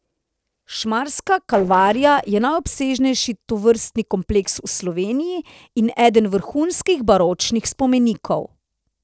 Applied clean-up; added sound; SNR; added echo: neural separator model SepFormer DNS4.